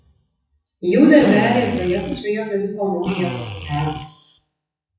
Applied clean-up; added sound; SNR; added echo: classical method WPE with log-MMSE.